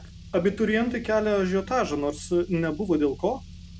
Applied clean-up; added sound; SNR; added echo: none; Car; 17 dB; none.